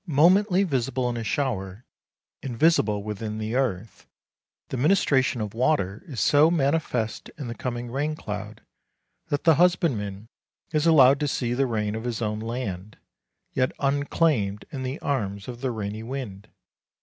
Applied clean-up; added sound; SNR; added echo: none; none; none; none.